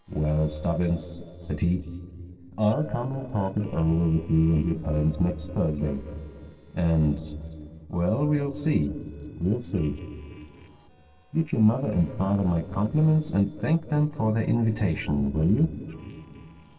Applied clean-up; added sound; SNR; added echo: neural separator model SepFormer DNS4.